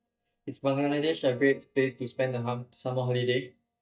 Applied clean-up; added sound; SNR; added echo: neural mask model DeepFilterNet 3.